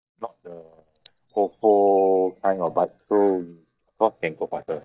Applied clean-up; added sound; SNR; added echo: neural mask model DeepFilterNet 3.